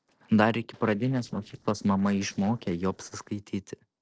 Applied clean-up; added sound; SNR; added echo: neural separator model SepFormer DNS4.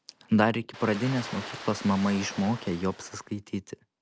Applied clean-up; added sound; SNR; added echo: none; Ocean; 13 dB; none.